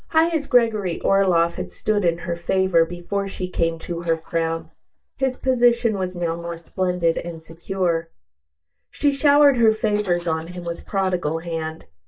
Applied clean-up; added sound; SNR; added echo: neural mask model DeepFilterNet 3.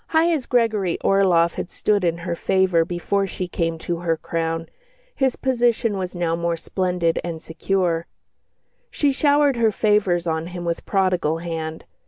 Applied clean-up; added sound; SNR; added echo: none; none; none; none.